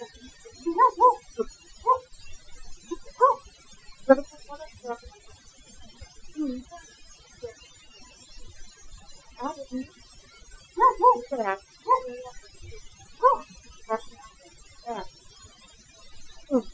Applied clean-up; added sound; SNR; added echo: classical method Wiener filter.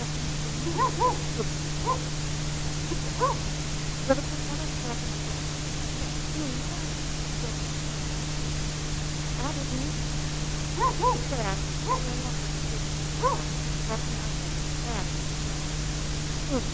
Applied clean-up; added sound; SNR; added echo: none; Bark; 7 dB; none.